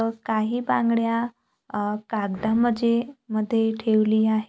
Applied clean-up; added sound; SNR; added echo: none; none; none; none.